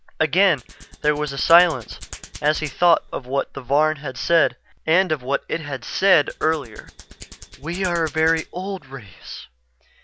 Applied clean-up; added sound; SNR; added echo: none; Hands; 19 dB; none.